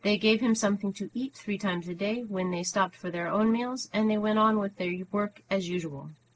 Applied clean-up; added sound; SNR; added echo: neural separator model SepFormer DNS4.